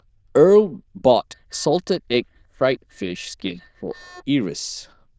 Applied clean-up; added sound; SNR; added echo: neural diffusion model UNIVERSE++.